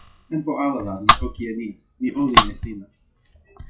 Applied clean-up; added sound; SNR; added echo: classical method WPE with log-MMSE.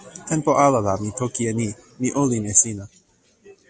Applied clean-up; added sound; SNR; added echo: none; none; none; none.